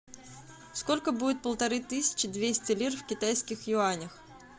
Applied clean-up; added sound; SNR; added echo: none; none; none; none.